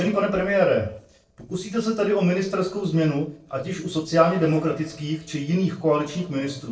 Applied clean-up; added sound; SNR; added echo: neural separator model SepFormer DNS4.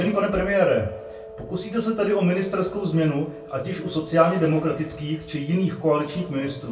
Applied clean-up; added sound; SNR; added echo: none; Wind instrument, woodwind instrument; 18 dB; reverberation time 0.3 s.